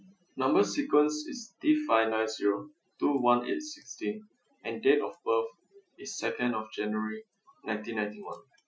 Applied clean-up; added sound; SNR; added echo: classical method Wiener filter.